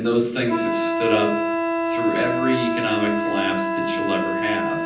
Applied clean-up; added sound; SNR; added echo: none; Wind instrument, woodwind instrument; -1 dB; reverberation time 0.6 s.